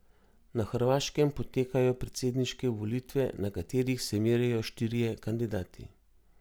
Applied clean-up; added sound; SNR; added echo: none; none; none; none.